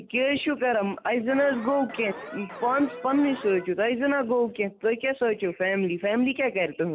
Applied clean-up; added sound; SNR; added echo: none; Alarm; 14 dB; none.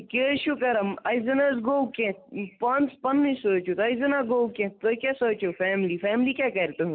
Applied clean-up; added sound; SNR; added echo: none; none; none; none.